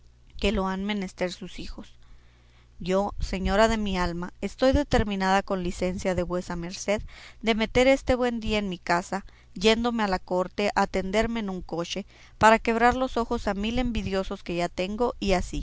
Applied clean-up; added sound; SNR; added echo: none; none; none; none.